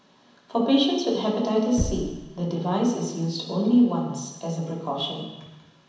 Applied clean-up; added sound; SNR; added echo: none; Knock; 14 dB; reverberation time 1.1 s.